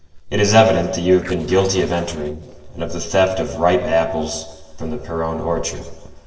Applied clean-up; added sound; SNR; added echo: neural separator model SepFormer DNS4.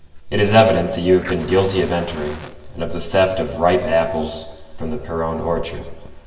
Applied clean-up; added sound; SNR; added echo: none; Fire; 20 dB; reverberation time 1.4 s.